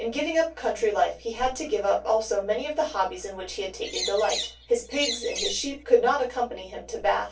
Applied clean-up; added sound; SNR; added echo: none; Bird; 7 dB; reverberation time 0.1 s.